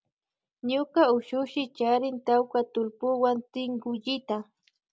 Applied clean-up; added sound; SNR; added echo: none; none; none; none.